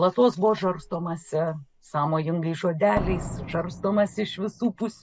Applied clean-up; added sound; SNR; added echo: none; Slam; 13 dB; none.